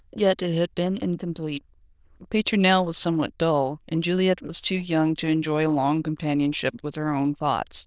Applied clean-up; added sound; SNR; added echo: neural diffusion model UNIVERSE++.